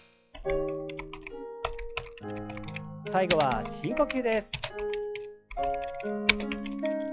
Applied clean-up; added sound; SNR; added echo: classical method log-MMSE.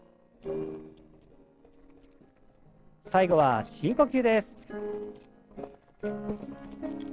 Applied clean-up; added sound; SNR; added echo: neural separator model SepFormer DNS4.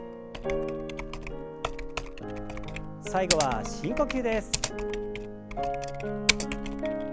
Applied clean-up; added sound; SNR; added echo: none; Typing; 3 dB; none.